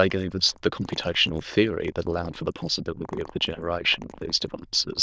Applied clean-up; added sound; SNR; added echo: neural diffusion model UNIVERSE++.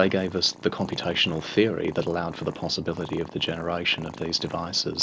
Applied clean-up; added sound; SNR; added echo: none; Purr; 17 dB; none.